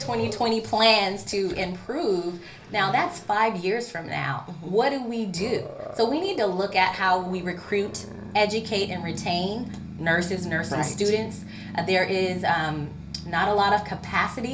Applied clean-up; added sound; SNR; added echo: none; Growling; 13 dB; reverberation time 0.3 s.